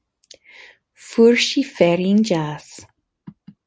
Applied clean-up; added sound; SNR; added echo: none; none; none; none.